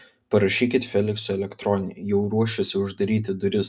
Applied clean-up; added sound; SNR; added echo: none; none; none; none.